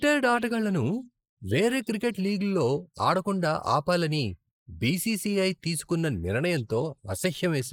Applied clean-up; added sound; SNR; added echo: neural mask model Resemble Enhance denoiser.